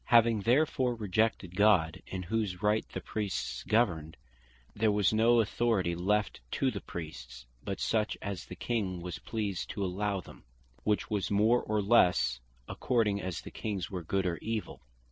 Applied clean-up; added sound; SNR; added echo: none; none; none; none.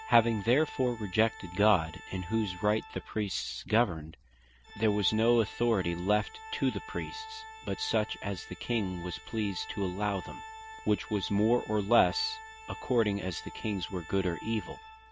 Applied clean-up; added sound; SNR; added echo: none; Organ; 16 dB; none.